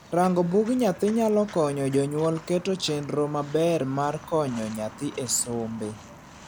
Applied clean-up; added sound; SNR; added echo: none; Walk, footsteps; 19 dB; none.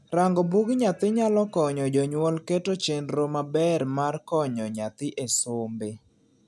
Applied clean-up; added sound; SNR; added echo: none; none; none; none.